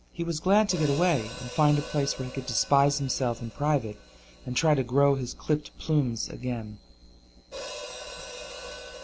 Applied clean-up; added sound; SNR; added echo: none; Hi-hat; 15 dB; none.